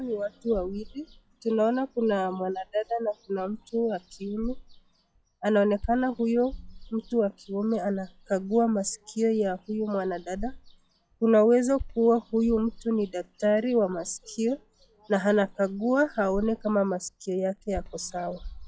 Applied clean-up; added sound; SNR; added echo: classical method log-MMSE.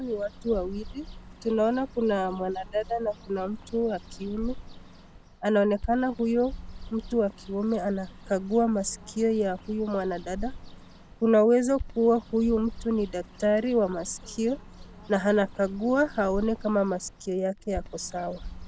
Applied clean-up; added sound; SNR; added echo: none; Bird; 14 dB; none.